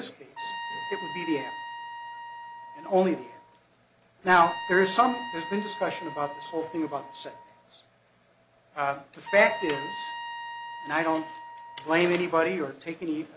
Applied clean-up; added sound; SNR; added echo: none; Trumpet; 10 dB; none.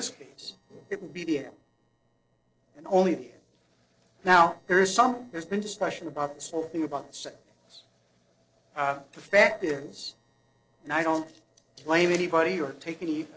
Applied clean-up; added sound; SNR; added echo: neural separator model SepFormer DNS4.